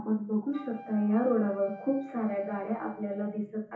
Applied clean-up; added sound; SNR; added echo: none; Wind instrument, woodwind instrument; 20 dB; reverberation time 0.7 s.